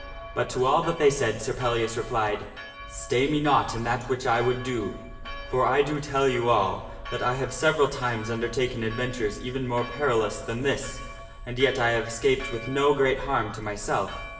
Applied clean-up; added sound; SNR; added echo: none; Church bell; 16 dB; reverberation time 1.1 s.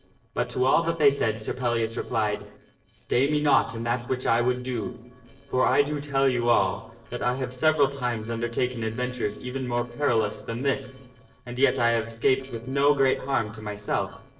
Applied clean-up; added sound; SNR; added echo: neural separator model SepFormer DNS4.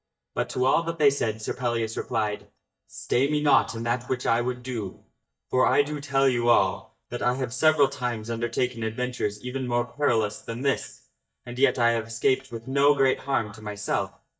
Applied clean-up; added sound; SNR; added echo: neural mask model DeepFilterNet 3.